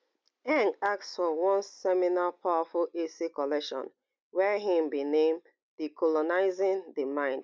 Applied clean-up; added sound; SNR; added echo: none; none; none; none.